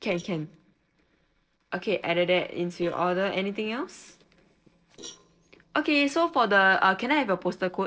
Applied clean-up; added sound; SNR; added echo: neural separator model SepFormer DNS4.